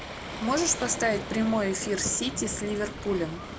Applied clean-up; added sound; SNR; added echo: none; Waves, surf; 8 dB; none.